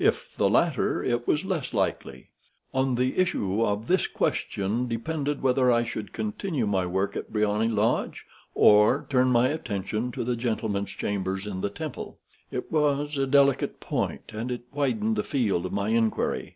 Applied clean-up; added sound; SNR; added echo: none; none; none; none.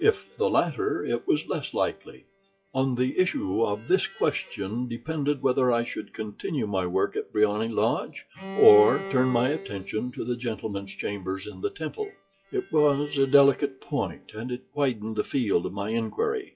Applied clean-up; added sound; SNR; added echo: classical method WPE with log-MMSE.